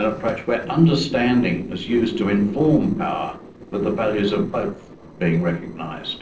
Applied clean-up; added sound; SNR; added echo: neural separator model SepFormer DNS4.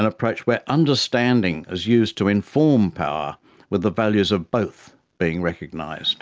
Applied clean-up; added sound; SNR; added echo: none; none; none; none.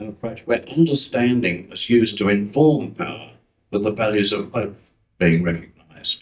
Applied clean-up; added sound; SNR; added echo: neural mask model DeepFilterNet 3.